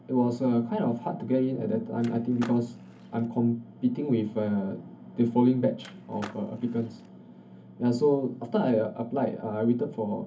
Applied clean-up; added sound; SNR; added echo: none; Skateboard; 19 dB; reverberation time 0.3 s.